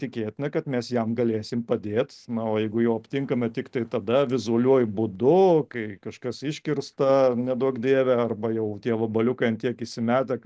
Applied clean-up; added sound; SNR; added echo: none; none; none; none.